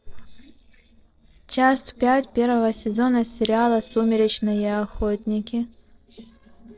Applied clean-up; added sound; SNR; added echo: neural separator model SepFormer DNS4.